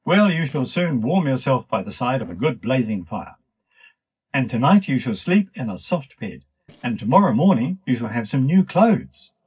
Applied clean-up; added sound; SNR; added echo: neural separator model SepFormer DNS4.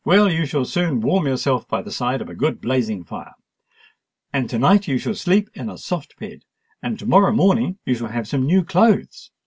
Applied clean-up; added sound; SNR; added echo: none; none; none; none.